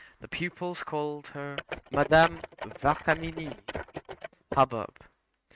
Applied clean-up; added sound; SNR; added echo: neural mask model RNNoise.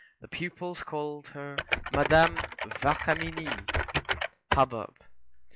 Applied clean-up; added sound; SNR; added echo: classical method log-MMSE.